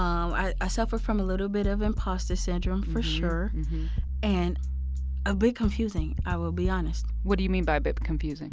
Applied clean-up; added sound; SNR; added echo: none; none; none; none.